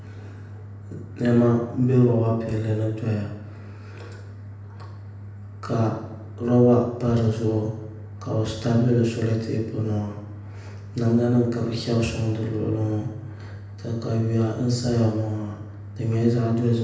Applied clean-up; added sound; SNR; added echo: none; none; none; reverberation time 0.9 s.